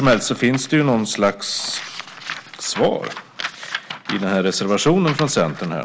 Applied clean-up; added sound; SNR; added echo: none; none; none; none.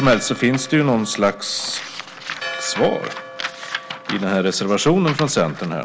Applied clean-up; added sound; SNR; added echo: none; Church bell; 16 dB; none.